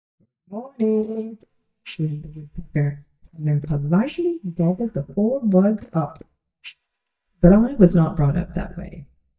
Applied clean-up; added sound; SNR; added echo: neural mask model DeepFilterNet 3.